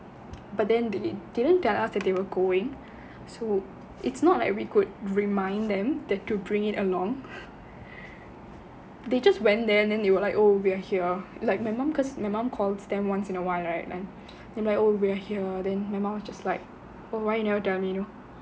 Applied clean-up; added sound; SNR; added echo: none; none; none; none.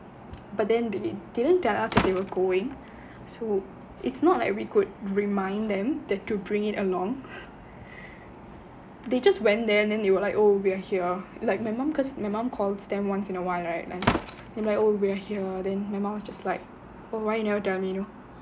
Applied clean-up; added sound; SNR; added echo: none; Slam; 6 dB; none.